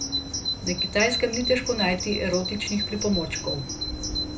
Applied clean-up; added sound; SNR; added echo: none; Bird vocalization, bird call, bird song; 3 dB; reverberation time 0.2 s.